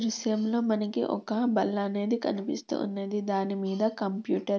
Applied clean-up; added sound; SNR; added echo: none; none; none; none.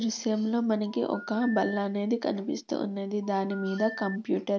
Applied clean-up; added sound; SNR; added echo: none; Telephone; 16 dB; none.